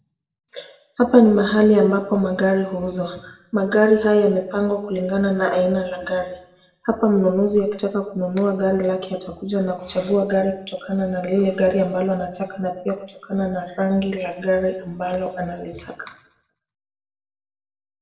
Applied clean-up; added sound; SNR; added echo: none; none; none; reverberation time 0.6 s.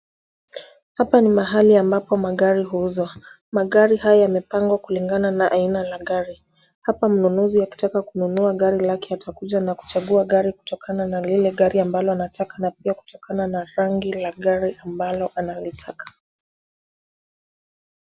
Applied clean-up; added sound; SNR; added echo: none; none; none; none.